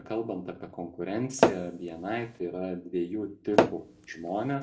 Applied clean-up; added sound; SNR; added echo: none; Tap / Hammer; -5 dB; reverberation time 0.4 s.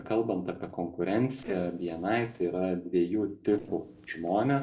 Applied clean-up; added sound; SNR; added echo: neural separator model SepFormer DNS4.